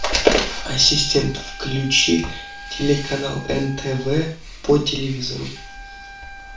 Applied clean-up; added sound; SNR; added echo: none; Wind instrument, woodwind instrument; 19 dB; reverberation time 0.4 s.